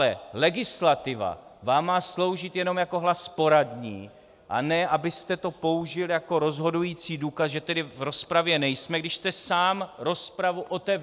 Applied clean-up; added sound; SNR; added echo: none; none; none; none.